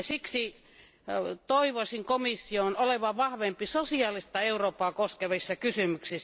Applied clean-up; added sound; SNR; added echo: none; none; none; none.